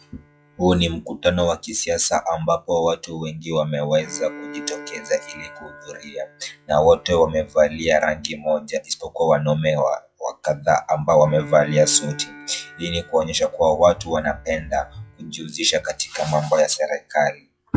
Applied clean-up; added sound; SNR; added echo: classical method log-MMSE.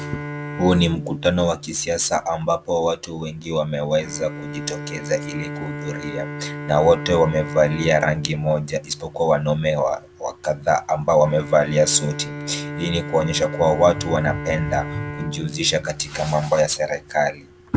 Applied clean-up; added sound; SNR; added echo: none; Bowed string instrument; 11 dB; none.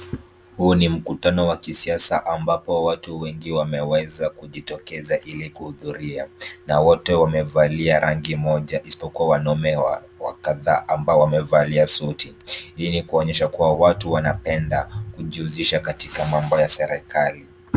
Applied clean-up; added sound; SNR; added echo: none; none; none; none.